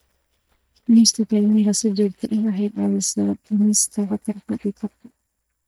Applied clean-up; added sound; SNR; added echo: neural mask model DeepFilterNet 3.